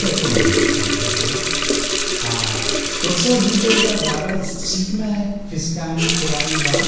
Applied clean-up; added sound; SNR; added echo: none; Water tap, faucet; -2 dB; reverberation time 1.0 s.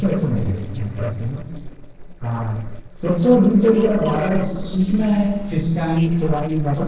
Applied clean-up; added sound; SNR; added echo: neural separator model SepFormer DNS4.